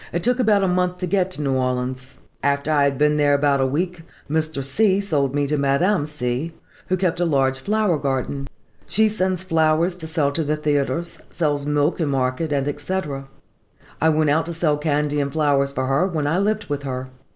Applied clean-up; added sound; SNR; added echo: none; none; none; none.